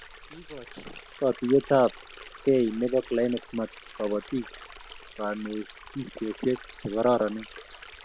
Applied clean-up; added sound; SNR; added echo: none; Stream; 17 dB; none.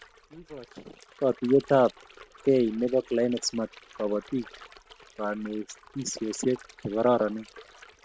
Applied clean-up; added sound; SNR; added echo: neural mask model RNNoise.